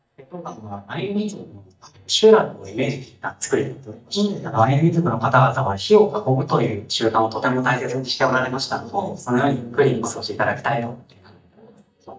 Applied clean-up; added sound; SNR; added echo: neural mask model DeepFilterNet 3.